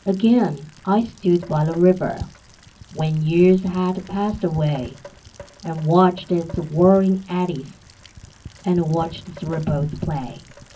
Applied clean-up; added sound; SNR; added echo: none; Rain; 20 dB; reverberation time 0.3 s.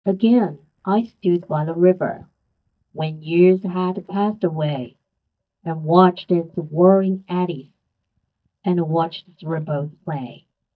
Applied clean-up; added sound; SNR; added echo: neural mask model DeepFilterNet 3.